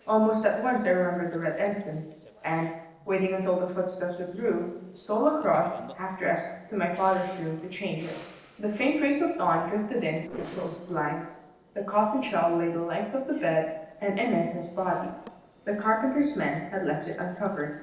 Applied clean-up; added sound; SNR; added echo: neural separator model SepFormer DNS4.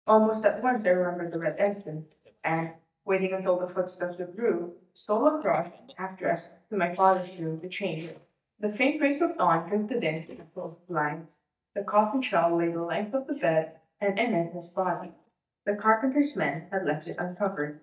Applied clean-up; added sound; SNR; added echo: neural mask model DeepFilterNet 3.